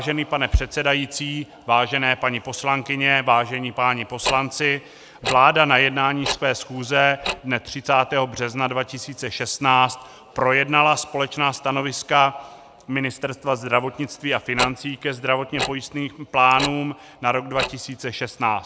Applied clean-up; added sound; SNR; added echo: none; Tick-tock; 10 dB; none.